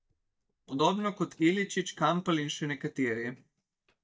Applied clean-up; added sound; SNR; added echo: neural mask model DeepFilterNet 3.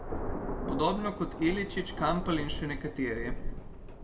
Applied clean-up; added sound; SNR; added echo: none; Thunder; 3 dB; reverberation time 0.9 s.